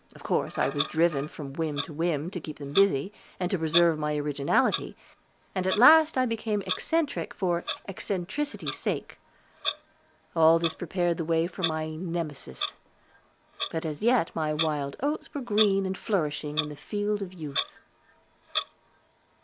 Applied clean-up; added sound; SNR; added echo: none; Clock; 10 dB; none.